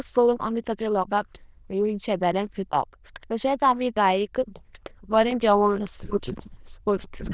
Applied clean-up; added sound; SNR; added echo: neural diffusion model UNIVERSE++.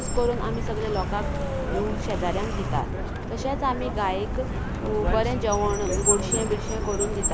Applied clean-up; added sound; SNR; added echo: none; Car; -2 dB; none.